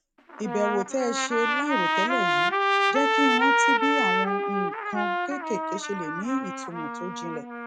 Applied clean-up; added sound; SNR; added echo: none; Trumpet; -5 dB; none.